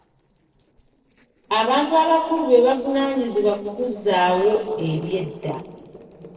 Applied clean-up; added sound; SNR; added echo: neural separator model SepFormer DNS4.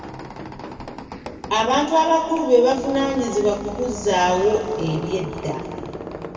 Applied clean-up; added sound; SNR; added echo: none; Squeak; 12 dB; reverberation time 2.3 s.